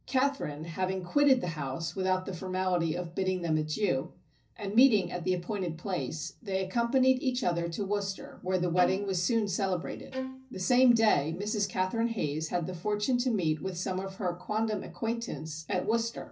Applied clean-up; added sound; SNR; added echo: none; Bowed string instrument; 11 dB; reverberation time 0.4 s.